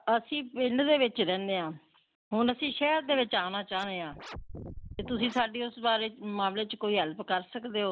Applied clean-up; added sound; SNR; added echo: none; Scratching (performance technique); 13 dB; none.